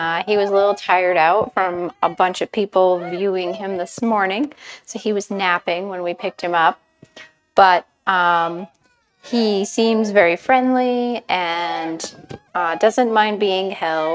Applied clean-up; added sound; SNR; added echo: neural mask model RNNoise.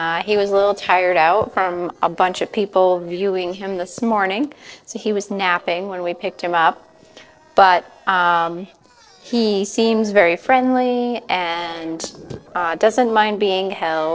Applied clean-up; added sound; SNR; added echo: neural separator model SepFormer DNS4.